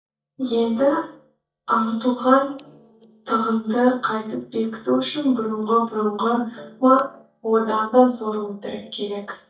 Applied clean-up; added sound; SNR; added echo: neural mask model DeepFilterNet 3.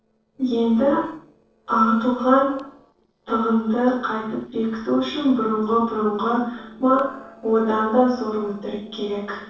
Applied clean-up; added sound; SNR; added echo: neural separator model SepFormer DNS4.